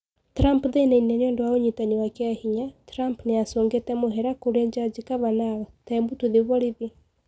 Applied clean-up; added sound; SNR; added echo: none; none; none; none.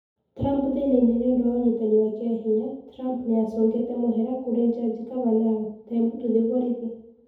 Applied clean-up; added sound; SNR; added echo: none; none; none; reverberation time 0.8 s.